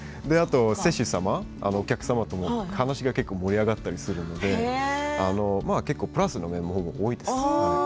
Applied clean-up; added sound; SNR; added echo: none; none; none; none.